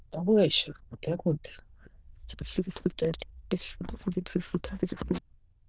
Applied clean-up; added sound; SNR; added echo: neural diffusion model UNIVERSE++.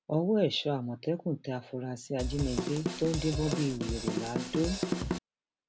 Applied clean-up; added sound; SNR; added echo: none; Drum / Drum kit; 2 dB; none.